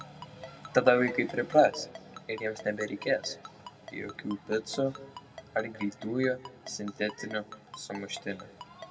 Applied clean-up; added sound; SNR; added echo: none; Ringtone; 19 dB; reverberation time 0.8 s.